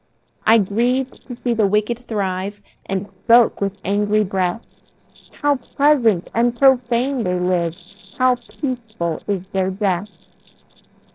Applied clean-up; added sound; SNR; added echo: neural separator model SepFormer DNS4.